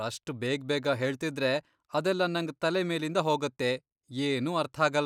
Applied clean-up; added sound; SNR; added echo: none; none; none; none.